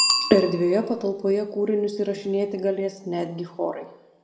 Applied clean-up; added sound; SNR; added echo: none; Bicycle bell; 7 dB; reverberation time 0.7 s.